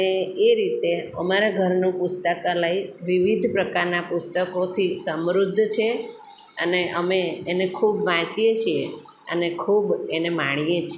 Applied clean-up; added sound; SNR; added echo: none; none; none; none.